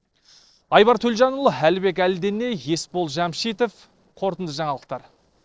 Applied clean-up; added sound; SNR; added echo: neural separator model SepFormer DNS4.